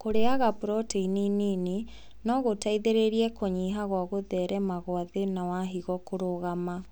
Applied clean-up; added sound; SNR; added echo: none; none; none; none.